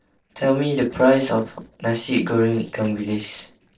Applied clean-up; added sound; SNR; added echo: neural separator model SepFormer DNS4.